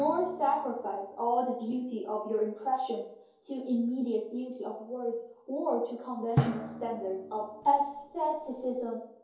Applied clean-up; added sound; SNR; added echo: none; Drum; 10 dB; reverberation time 2.4 s.